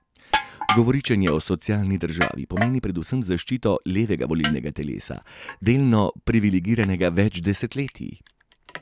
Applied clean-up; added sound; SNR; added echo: none; Crushing; 10 dB; none.